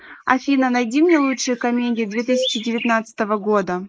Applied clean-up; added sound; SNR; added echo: neural mask model Resemble Enhance denoiser.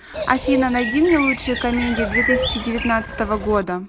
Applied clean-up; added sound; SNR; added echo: none; Bird; 4 dB; none.